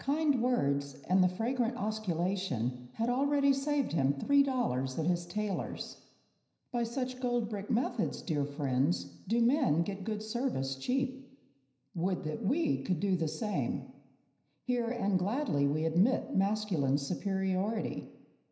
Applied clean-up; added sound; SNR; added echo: none; none; none; reverberation time 0.9 s.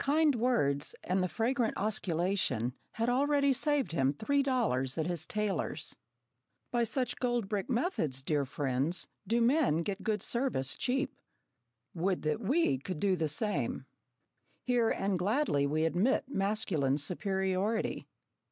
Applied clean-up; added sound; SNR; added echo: none; none; none; none.